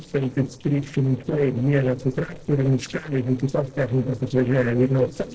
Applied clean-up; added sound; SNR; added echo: neural separator model SepFormer DNS4.